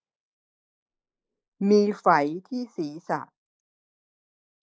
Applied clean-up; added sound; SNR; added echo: neural mask model Resemble Enhance denoiser.